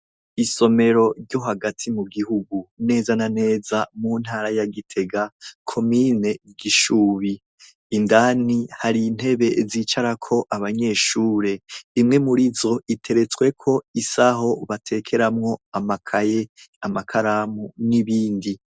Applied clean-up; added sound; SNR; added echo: none; none; none; none.